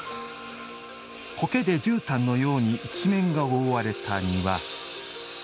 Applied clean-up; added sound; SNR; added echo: none; Engine; 15 dB; none.